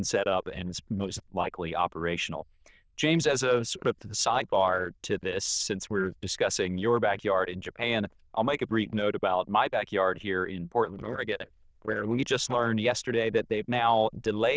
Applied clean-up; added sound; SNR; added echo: neural diffusion model UNIVERSE++.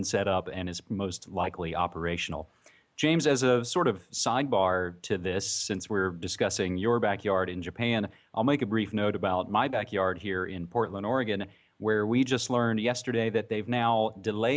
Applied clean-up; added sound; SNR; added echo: none; none; none; none.